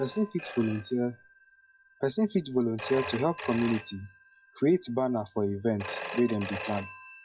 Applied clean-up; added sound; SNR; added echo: classical method log-MMSE.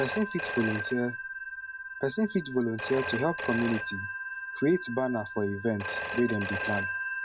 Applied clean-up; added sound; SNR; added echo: none; Telephone; 5 dB; none.